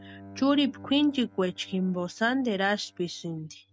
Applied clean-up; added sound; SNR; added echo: neural mask model RNNoise.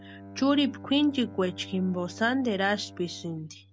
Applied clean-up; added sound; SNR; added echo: none; Bowed string instrument; 17 dB; none.